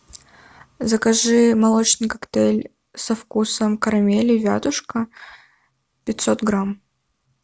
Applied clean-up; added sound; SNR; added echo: none; none; none; none.